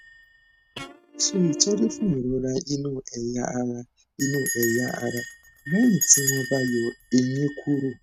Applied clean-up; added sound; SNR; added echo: neural mask model RNNoise.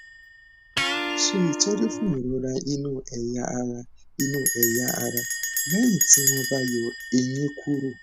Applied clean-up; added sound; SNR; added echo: none; Electric guitar + Bell; 3 dB; none.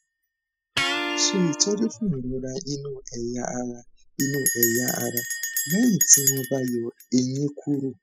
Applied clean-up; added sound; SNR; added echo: classical method spectral subtraction.